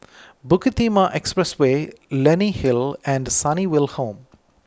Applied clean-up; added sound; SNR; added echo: none; none; none; none.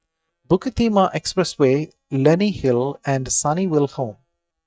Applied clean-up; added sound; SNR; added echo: neural mask model DeepFilterNet 3.